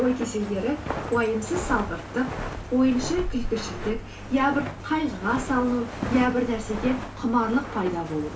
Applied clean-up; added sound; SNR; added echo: none; Walk, footsteps; 8 dB; reverberation time 0.3 s.